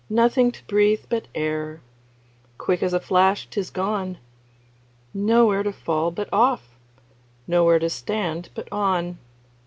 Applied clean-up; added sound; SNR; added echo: none; none; none; none.